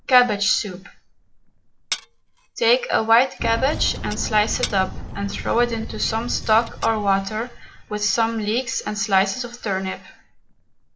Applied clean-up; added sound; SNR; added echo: none; Glass + Boom; 11 dB; none.